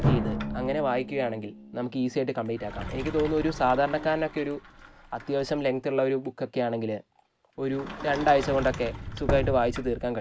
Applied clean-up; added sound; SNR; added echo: none; Drum + Sliding door; 7 dB; none.